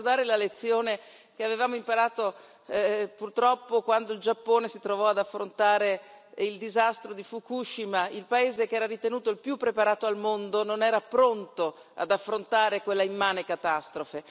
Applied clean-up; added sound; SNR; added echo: none; none; none; none.